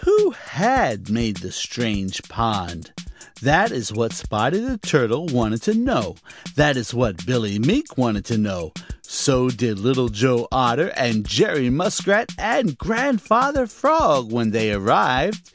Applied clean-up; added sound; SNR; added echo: none; Drum kit; 16 dB; none.